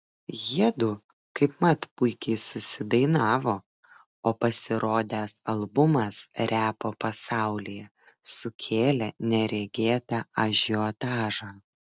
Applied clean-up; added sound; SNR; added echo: none; none; none; none.